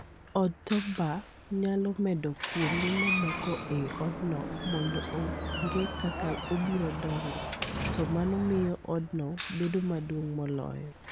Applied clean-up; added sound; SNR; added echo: none; Door; 5 dB; none.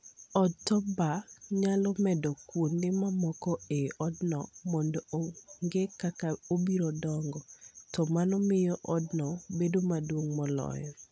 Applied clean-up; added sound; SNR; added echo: none; none; none; none.